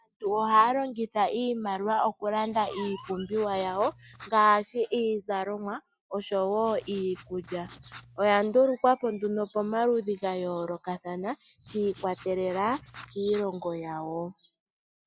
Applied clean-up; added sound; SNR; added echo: none; Writing; 19 dB; none.